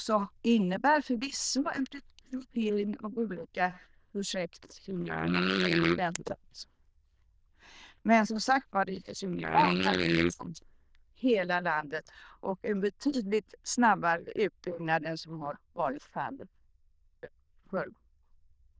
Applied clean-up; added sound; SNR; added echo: neural diffusion model UNIVERSE++.